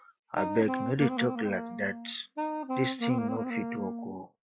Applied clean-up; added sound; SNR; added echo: classical method log-MMSE.